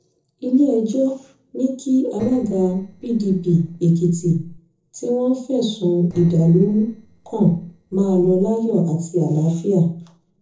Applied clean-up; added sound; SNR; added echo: neural separator model SepFormer DNS4.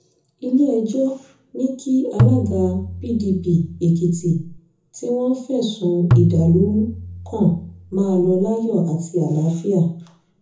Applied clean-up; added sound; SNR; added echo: none; Tabla; 3 dB; reverberation time 0.5 s.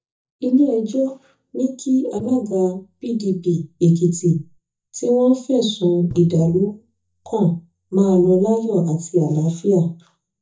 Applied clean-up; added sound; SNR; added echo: neural mask model DeepFilterNet 3.